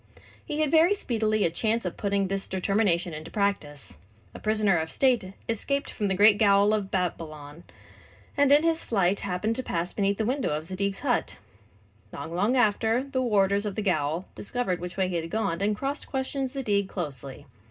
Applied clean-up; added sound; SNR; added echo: none; none; none; reverberation time 0.2 s.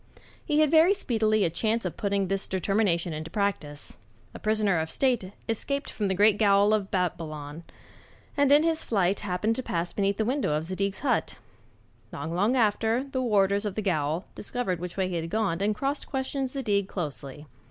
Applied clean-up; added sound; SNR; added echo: none; none; none; none.